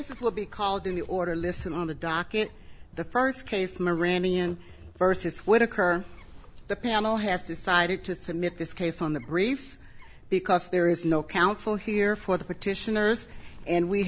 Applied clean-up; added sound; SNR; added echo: none; Bird; 17 dB; none.